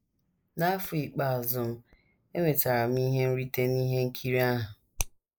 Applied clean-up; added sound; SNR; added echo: neural mask model Resemble Enhance denoiser.